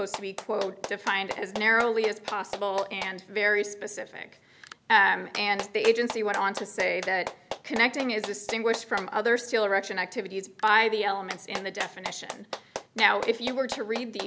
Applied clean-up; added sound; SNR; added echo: none; Clapping; 13 dB; none.